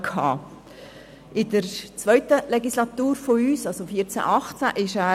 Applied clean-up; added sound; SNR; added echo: none; none; none; none.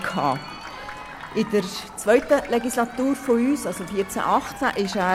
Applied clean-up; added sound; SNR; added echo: none; Crowd + Sink (filling or washing) / Water tap, faucet; 15 dB; none.